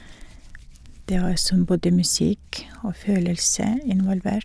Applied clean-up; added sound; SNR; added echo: none; Hands; 11 dB; none.